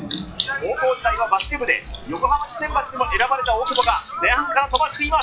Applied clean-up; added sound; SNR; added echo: classical method log-MMSE.